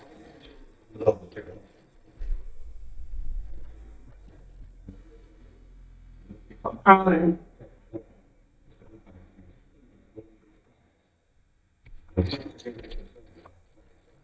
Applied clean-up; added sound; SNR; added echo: neural mask model DeepFilterNet 3.